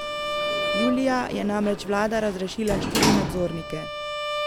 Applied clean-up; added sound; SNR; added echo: none; Bowed string instrument + Sliding door; 1 dB; none.